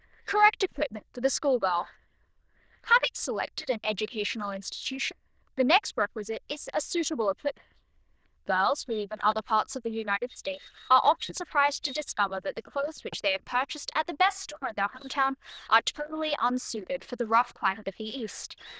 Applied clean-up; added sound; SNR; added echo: neural diffusion model UNIVERSE++.